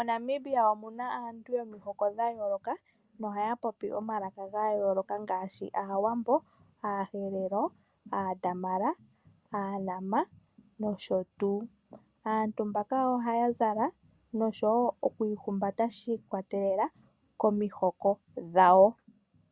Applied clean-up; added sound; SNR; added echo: none; none; none; none.